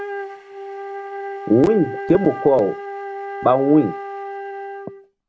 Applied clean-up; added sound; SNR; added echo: none; Wind instrument, woodwind instrument; 10 dB; none.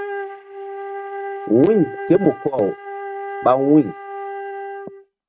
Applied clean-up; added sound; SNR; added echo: neural mask model RNNoise.